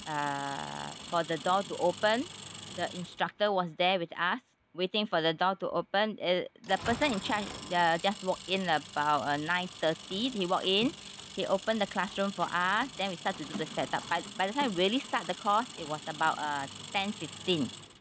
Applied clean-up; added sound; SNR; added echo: none; Engine; 14 dB; none.